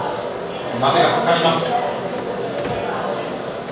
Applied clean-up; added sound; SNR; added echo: none; Car; 18 dB; reverberation time 0.7 s.